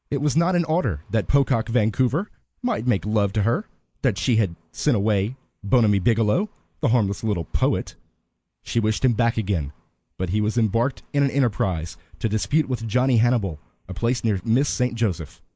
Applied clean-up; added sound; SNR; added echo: neural mask model Resemble Enhance denoiser.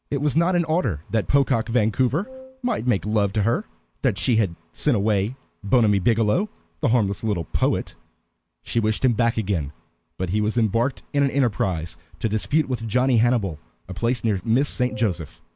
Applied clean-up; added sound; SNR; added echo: none; Wind instrument, woodwind instrument; 19 dB; none.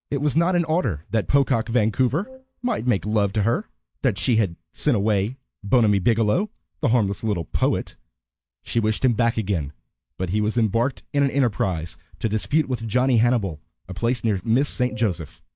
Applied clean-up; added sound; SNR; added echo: neural mask model DeepFilterNet 3.